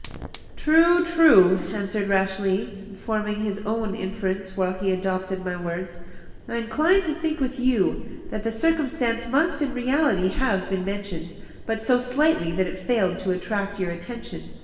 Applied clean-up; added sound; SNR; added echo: none; Fire; 11 dB; reverberation time 1.4 s.